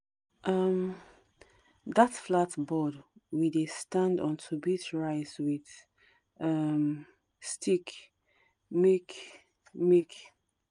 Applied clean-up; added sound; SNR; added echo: none; none; none; none.